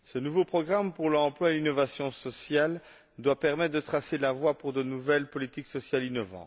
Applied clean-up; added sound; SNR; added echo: none; none; none; none.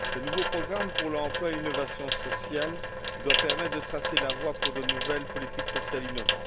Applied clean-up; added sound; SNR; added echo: none; Sink (filling or washing) / Water tap, faucet; -4 dB; none.